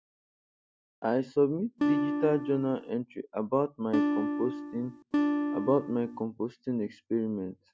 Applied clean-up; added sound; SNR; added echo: none; Acoustic guitar; -1 dB; none.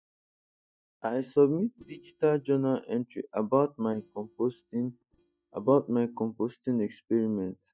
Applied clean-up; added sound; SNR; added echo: neural mask model DeepFilterNet 3.